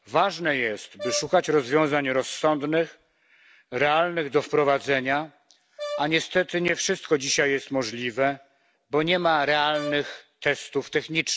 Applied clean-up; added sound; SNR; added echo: none; Brass instrument; 13 dB; none.